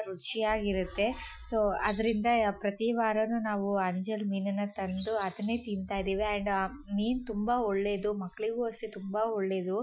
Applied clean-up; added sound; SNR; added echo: classical method Wiener filter.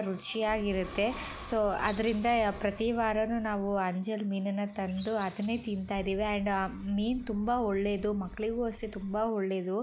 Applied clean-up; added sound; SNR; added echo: none; Squeak + Gull, seagull / Wind; 16 dB; none.